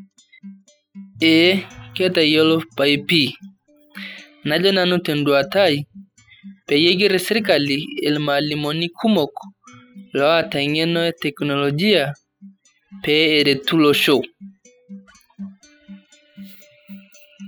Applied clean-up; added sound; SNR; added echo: classical method spectral subtraction.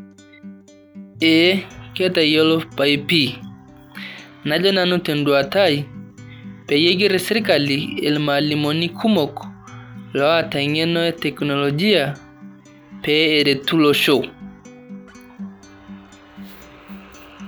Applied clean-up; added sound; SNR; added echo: none; Acoustic guitar + Bass guitar; 18 dB; none.